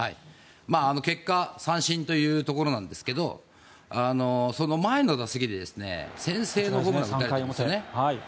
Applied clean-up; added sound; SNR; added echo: none; none; none; none.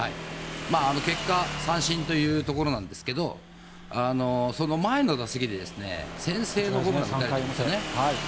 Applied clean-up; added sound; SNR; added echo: none; Motorcycle / Engine; 9 dB; none.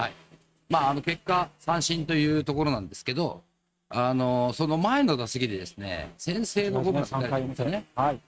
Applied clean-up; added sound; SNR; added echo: neural mask model RNNoise.